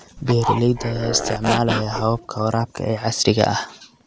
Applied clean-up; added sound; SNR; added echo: none; Zipper (clothing); 4 dB; none.